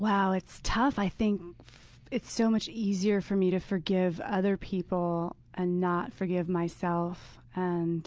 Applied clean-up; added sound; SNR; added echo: none; none; none; none.